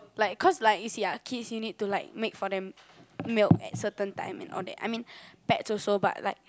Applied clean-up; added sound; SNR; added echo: none; none; none; none.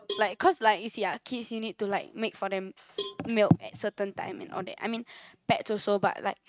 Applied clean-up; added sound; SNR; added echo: neural mask model RNNoise.